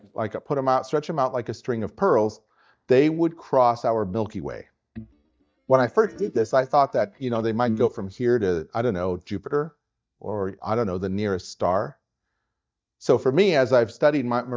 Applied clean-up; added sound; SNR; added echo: neural mask model DeepFilterNet 3.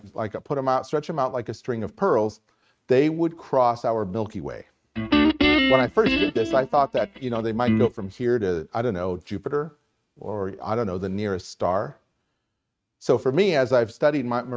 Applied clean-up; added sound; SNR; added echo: neural mask model RNNoise.